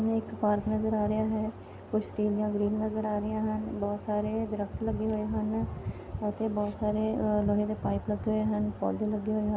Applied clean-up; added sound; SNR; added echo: none; none; none; none.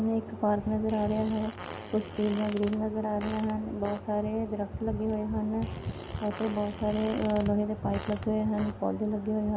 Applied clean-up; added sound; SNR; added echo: none; Fart; 15 dB; none.